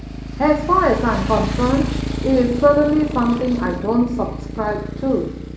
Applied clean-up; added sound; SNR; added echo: none; Motorcycle; 7 dB; reverberation time 0.7 s.